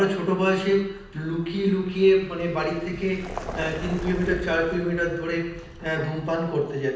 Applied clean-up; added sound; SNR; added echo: none; Vehicle; 14 dB; reverberation time 0.9 s.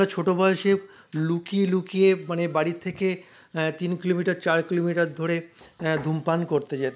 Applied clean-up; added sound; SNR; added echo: none; none; none; none.